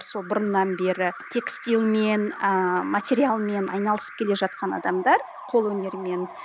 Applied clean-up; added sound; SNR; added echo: none; Alarm; 15 dB; none.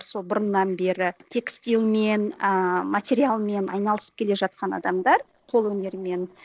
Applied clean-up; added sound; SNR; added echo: neural separator model SepFormer DNS4.